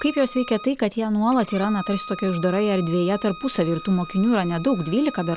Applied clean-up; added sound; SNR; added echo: none; Bowed string instrument; 16 dB; none.